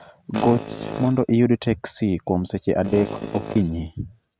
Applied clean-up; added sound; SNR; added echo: neural mask model RNNoise.